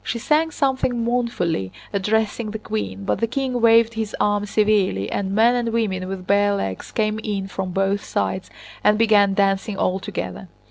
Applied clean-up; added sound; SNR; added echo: none; none; none; none.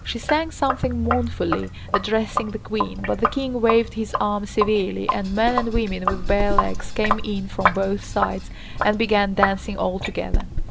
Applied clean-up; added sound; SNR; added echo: none; Sink (filling or washing); 2 dB; none.